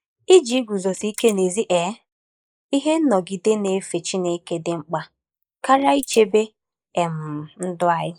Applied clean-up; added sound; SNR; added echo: neural mask model Resemble Enhance denoiser.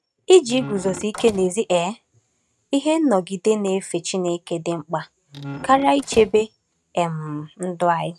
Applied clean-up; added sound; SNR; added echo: neural mask model RNNoise.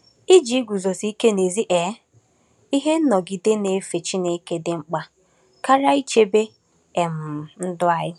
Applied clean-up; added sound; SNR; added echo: none; none; none; none.